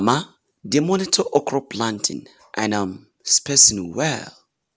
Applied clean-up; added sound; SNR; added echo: none; none; none; none.